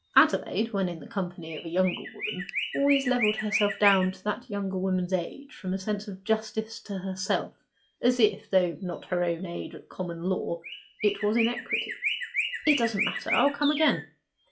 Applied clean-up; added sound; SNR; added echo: classical method log-MMSE.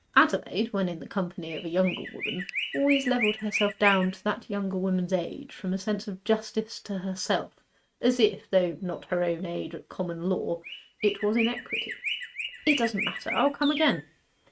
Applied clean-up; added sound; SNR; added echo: neural mask model RNNoise.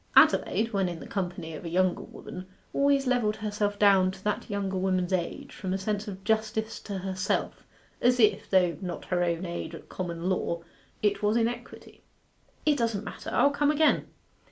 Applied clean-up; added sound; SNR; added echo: none; none; none; none.